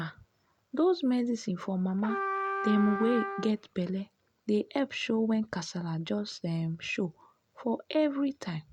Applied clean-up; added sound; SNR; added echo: none; Trumpet; 5 dB; none.